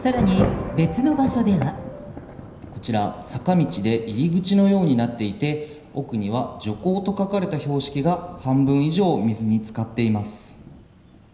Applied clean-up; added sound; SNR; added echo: none; Thunder / Rain; 11 dB; reverberation time 0.9 s.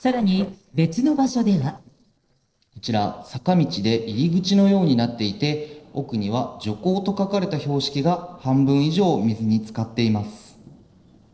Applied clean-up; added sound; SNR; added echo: neural separator model SepFormer DNS4.